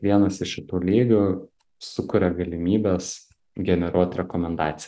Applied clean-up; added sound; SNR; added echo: none; none; none; none.